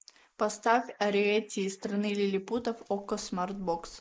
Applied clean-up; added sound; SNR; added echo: neural mask model Resemble Enhance denoiser.